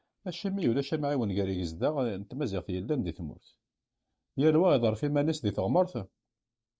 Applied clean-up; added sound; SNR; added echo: neural mask model DeepFilterNet 3.